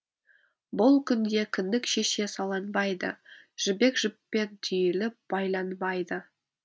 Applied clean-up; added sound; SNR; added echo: none; none; none; none.